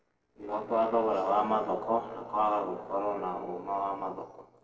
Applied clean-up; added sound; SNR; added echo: neural separator model SepFormer DNS4.